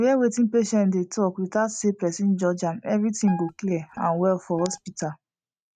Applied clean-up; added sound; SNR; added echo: neural mask model RNNoise.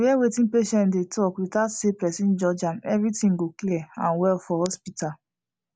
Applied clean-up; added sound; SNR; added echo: none; none; none; none.